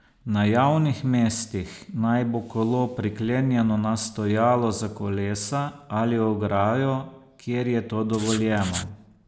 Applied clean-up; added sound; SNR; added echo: none; Writing; 11 dB; none.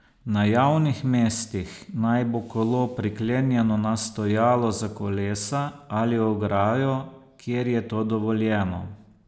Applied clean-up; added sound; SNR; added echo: none; none; none; none.